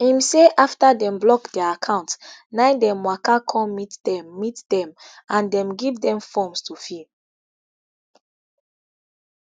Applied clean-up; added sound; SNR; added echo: none; none; none; none.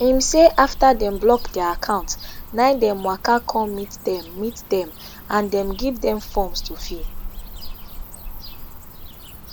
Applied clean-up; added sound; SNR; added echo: none; Cricket / Bird; 10 dB; none.